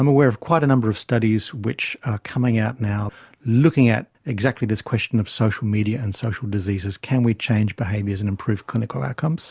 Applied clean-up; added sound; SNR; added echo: none; none; none; none.